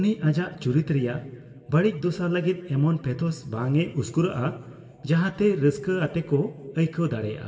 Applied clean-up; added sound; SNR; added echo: none; none; none; reverberation time 1.4 s.